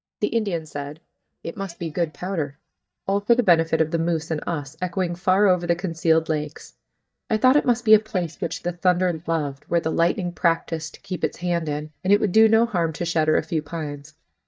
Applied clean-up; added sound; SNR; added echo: neural mask model DeepFilterNet 3.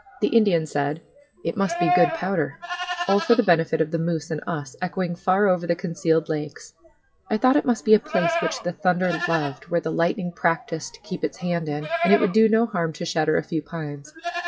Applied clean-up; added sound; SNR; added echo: classical method WPE with log-MMSE.